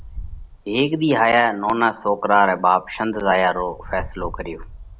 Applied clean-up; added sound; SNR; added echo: none; Wind; 17 dB; none.